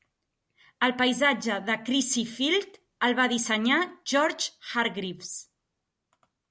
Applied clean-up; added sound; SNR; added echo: none; none; none; none.